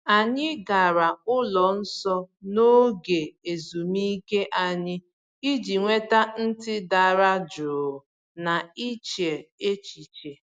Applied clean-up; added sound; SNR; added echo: none; none; none; none.